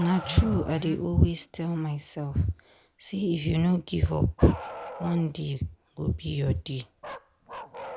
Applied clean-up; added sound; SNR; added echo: none; Bark; 17 dB; none.